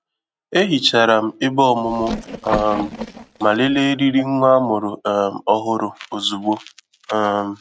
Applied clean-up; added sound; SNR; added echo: neural mask model RNNoise.